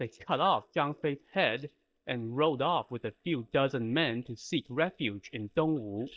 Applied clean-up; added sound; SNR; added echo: neural mask model DeepFilterNet 3.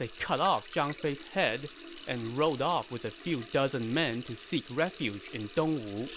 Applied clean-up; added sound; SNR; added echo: none; Water tap, faucet; 14 dB; none.